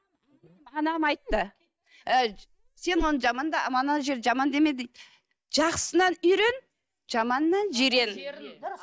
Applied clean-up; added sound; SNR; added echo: neural mask model DeepFilterNet 3.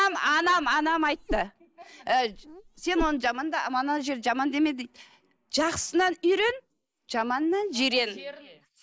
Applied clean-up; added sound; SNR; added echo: neural mask model Resemble Enhance denoiser.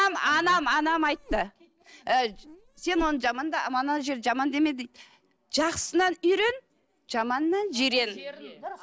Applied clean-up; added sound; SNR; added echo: neural separator model SepFormer DNS4.